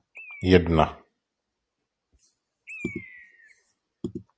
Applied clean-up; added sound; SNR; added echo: none; Bird; 20 dB; none.